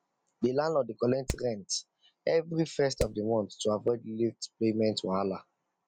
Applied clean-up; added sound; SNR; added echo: none; Hammer; 5 dB; none.